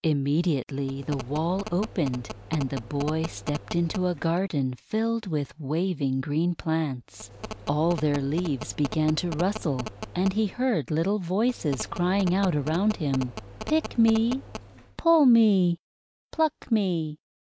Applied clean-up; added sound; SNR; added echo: none; Telephone; 13 dB; none.